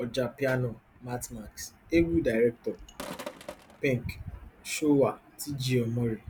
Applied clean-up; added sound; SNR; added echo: none; Sink (filling or washing); 14 dB; none.